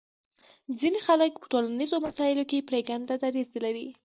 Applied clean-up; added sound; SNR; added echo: neural separator model SepFormer DNS4.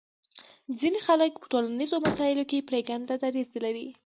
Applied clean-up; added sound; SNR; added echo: none; Slam; 12 dB; none.